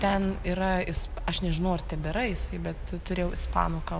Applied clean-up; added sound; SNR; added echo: none; Fireworks; 17 dB; none.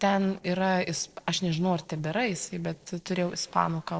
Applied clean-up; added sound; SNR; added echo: neural separator model SepFormer DNS4.